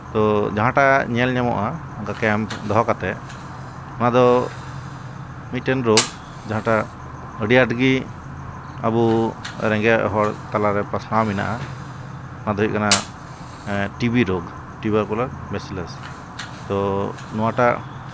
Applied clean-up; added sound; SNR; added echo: none; Fire; 10 dB; none.